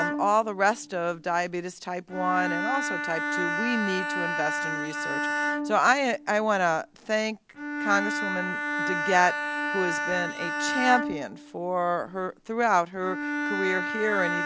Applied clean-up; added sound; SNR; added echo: none; Bowed string instrument; 3 dB; none.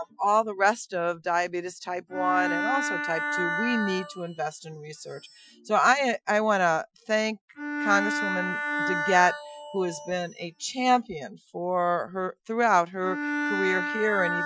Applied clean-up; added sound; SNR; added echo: classical method Wiener filter.